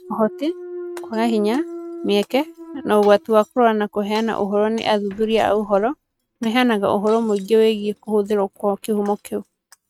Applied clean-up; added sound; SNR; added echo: neural mask model RNNoise.